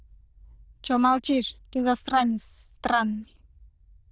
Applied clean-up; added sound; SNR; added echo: neural diffusion model UNIVERSE++.